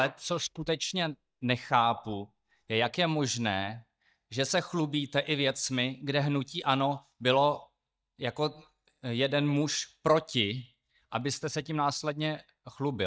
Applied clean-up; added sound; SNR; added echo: neural mask model DeepFilterNet 3.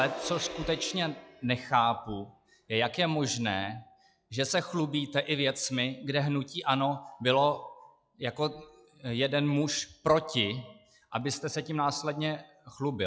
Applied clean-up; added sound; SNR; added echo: classical method log-MMSE.